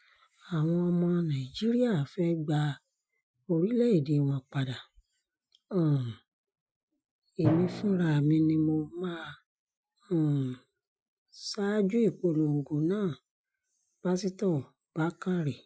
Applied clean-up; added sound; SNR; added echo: classical method Wiener filter.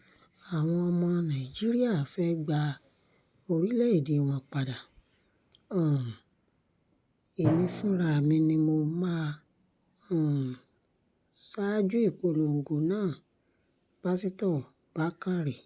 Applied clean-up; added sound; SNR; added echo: none; Drum; 17 dB; none.